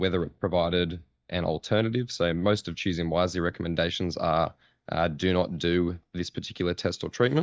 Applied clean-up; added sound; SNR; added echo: neural mask model DeepFilterNet 3.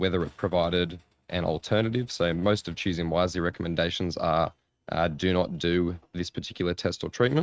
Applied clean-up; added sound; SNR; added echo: neural mask model RNNoise.